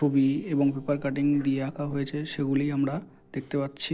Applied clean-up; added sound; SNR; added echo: neural separator model SepFormer DNS4.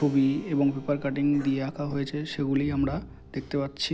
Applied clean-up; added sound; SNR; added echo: none; Keyboard (musical) + Cough; 19 dB; none.